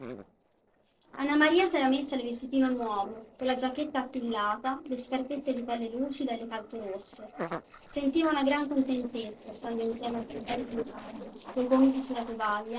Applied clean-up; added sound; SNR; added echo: neural separator model SepFormer DNS4.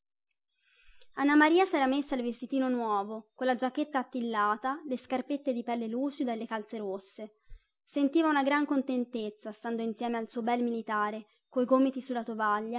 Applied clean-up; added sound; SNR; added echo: none; none; none; none.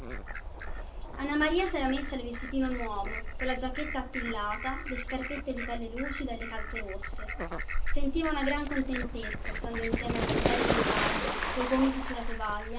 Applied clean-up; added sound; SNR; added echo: none; Fowl; -2 dB; reverberation time 0.3 s.